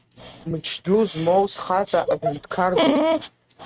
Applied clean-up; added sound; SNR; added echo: neural mask model RNNoise.